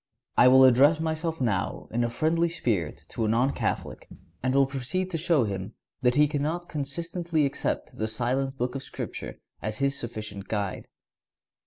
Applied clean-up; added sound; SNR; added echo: none; Run; 18 dB; none.